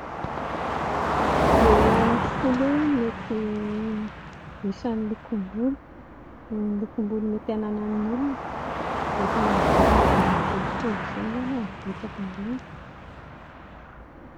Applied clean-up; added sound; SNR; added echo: none; Car passing by; -2 dB; none.